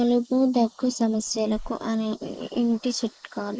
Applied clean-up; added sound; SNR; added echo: neural mask model Resemble Enhance denoiser.